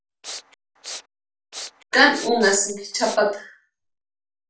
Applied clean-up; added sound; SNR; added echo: none; Respiratory sounds; 13 dB; reverberation time 0.4 s.